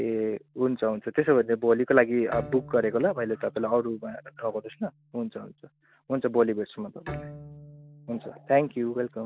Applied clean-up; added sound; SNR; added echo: none; Bowed string instrument; 19 dB; none.